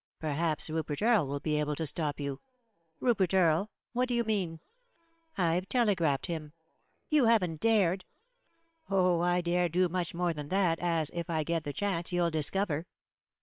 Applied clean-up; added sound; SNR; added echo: neural separator model SepFormer WHAM!.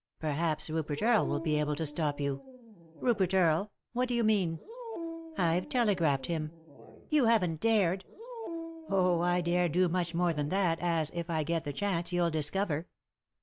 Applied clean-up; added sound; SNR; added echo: none; Dog; 13 dB; none.